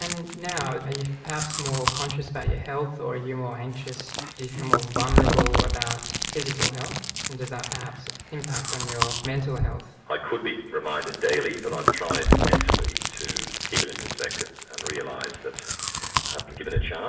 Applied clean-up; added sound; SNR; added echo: none; Chewing, mastication; -4 dB; reverberation time 0.8 s.